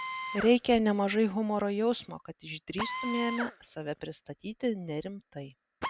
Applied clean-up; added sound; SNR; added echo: none; Drill; 11 dB; none.